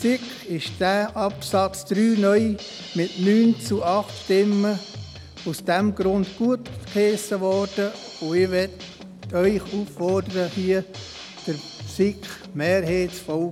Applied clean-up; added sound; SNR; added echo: none; Drum kit; 16 dB; none.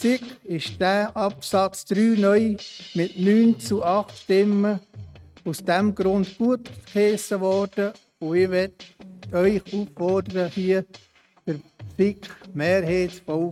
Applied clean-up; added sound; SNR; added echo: neural mask model RNNoise.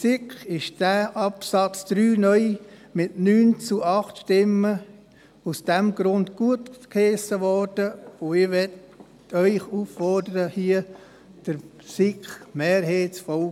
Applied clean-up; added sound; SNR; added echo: none; none; none; none.